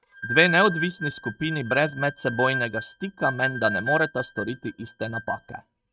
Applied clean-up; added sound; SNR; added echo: neural mask model RNNoise.